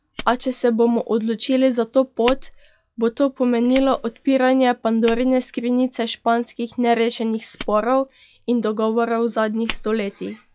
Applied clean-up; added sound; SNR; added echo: classical method log-MMSE.